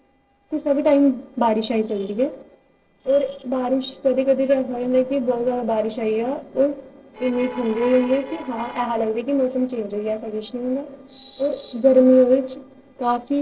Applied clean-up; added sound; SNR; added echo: neural separator model SepFormer DNS4.